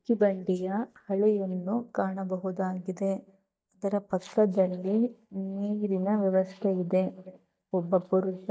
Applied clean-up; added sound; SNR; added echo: neural mask model DeepFilterNet 3.